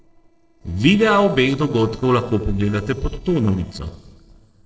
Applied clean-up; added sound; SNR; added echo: neural separator model SepFormer DNS4.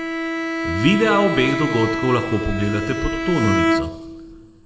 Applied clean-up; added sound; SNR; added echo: none; Bowed string instrument; 2 dB; reverberation time 1.9 s.